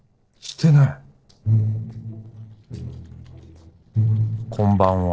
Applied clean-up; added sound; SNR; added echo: neural separator model SepFormer DNS4.